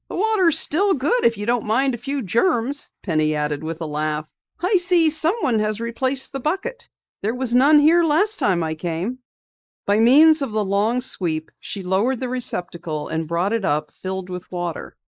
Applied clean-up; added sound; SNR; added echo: neural mask model Resemble Enhance denoiser.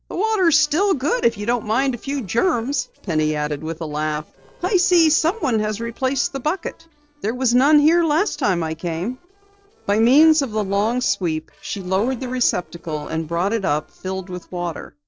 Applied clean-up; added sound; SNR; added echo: neural separator model SepFormer DNS4.